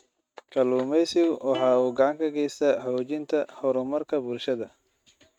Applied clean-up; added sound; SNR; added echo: neural mask model RNNoise.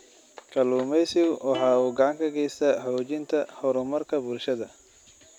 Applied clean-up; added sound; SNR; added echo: none; Plucked string instrument; 18 dB; none.